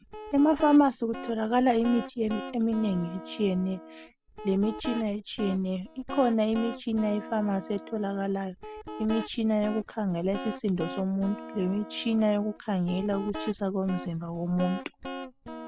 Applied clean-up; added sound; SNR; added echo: none; Guitar; 13 dB; none.